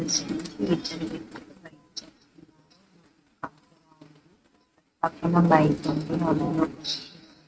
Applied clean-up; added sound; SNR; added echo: neural mask model RNNoise.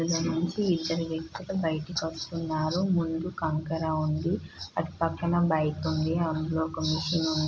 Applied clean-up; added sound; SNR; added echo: none; none; none; none.